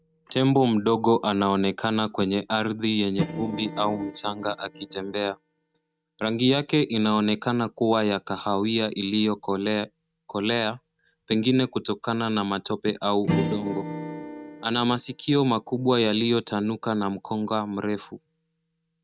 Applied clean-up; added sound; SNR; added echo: neural mask model RNNoise.